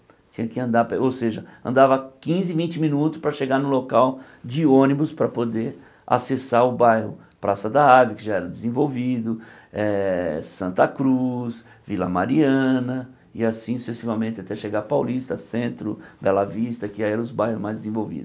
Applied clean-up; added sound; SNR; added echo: none; none; none; none.